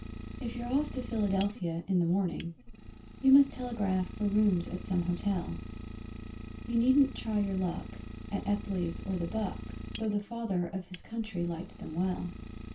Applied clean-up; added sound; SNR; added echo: none; Idling; 11 dB; reverberation time 0.2 s.